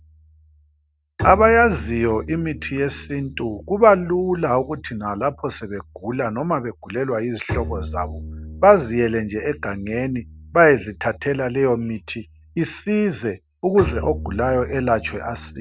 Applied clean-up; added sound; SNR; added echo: none; Bowed string instrument; 13 dB; none.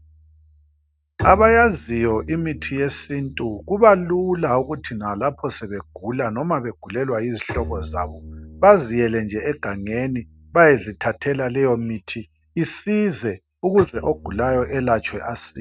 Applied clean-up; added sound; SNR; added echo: neural mask model RNNoise.